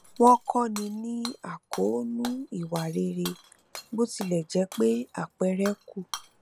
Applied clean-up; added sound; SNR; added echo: none; Shatter / Hammer; 16 dB; none.